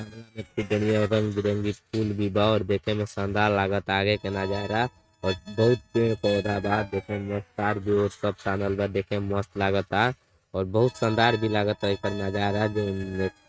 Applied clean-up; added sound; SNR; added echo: neural mask model RNNoise.